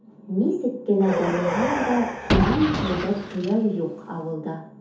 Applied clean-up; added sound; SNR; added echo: none; Car; 2 dB; reverberation time 0.5 s.